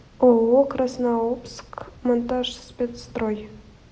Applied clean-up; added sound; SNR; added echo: none; none; none; none.